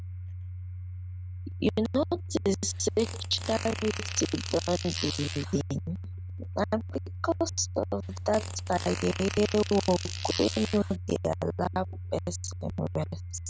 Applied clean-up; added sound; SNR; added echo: none; Fart + Domestic sounds, home sounds; 6 dB; none.